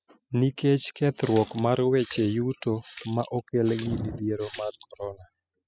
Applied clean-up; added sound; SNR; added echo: classical method spectral subtraction.